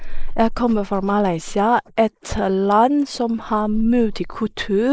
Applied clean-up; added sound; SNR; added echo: neural mask model Resemble Enhance denoiser.